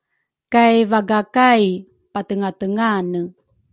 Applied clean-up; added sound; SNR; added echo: none; none; none; none.